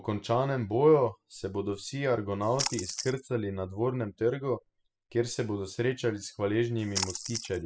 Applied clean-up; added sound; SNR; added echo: classical method spectral subtraction.